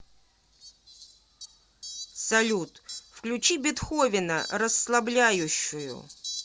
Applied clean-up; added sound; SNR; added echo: none; Fowl; 15 dB; none.